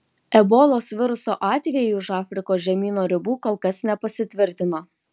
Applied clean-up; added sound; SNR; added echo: none; none; none; none.